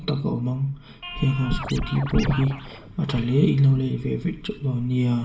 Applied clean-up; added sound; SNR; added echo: none; Scratching (performance technique); 13 dB; reverberation time 0.5 s.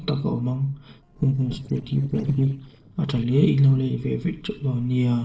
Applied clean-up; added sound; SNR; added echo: neural separator model SepFormer DNS4.